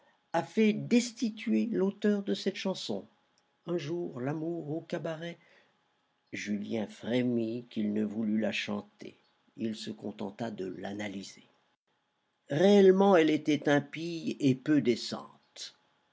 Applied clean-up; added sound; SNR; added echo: none; none; none; none.